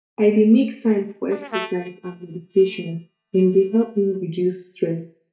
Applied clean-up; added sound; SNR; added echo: neural mask model DeepFilterNet 3.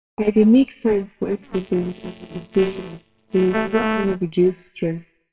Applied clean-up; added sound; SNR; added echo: neural separator model SepFormer WHAMR!.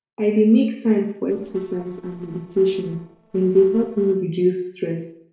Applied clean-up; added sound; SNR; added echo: neural separator model SepFormer DNS4.